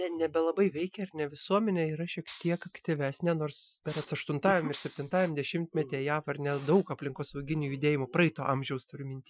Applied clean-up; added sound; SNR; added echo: classical method Wiener filter.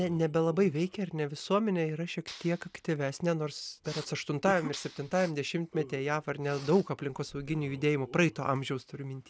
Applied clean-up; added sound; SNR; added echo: none; Clapping + Respiratory sounds; 18 dB; none.